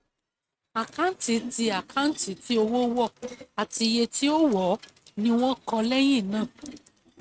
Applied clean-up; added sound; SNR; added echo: neural mask model RNNoise.